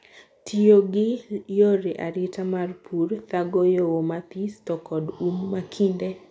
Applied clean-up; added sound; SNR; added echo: none; none; none; none.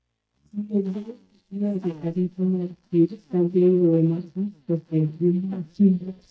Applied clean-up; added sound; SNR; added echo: neural mask model DeepFilterNet 3.